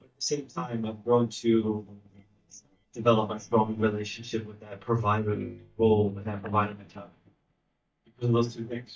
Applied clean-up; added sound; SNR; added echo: neural mask model DeepFilterNet 3.